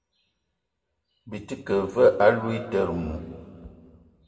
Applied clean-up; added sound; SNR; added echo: none; none; none; reverberation time 2.0 s.